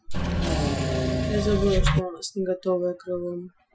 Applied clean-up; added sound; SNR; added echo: classical method Wiener filter.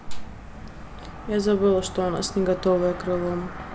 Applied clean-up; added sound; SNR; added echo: none; none; none; none.